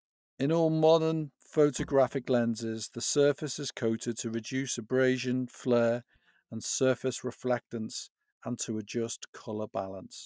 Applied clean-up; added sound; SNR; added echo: neural mask model DeepFilterNet 3.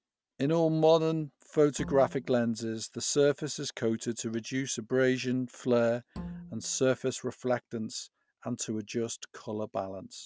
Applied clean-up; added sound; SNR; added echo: none; Bowed string instrument; 15 dB; none.